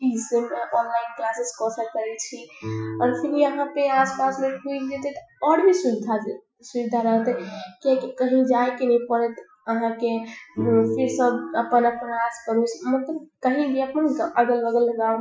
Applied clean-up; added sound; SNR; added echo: classical method Wiener filter.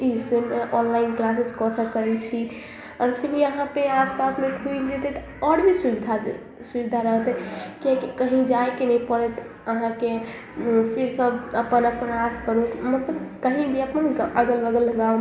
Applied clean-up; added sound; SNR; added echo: none; none; none; none.